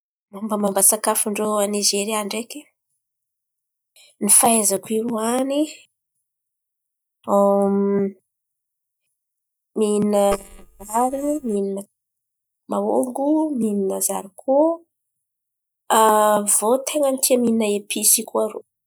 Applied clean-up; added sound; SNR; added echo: neural mask model DeepFilterNet 3.